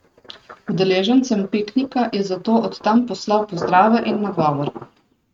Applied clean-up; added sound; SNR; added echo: neural mask model RNNoise.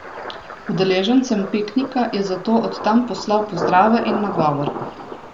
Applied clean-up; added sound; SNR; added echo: none; Thunder; 10 dB; none.